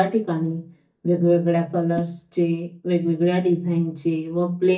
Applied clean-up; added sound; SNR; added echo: neural mask model DeepFilterNet 3.